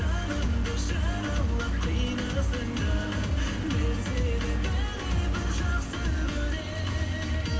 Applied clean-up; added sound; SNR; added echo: none; Engine; 7 dB; reverberation time 1.9 s.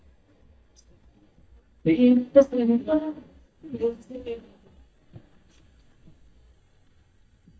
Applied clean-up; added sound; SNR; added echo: neural mask model DeepFilterNet 3.